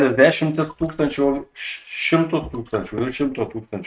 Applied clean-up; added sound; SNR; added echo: neural mask model RNNoise.